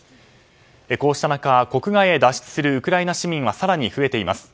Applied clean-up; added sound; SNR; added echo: none; none; none; none.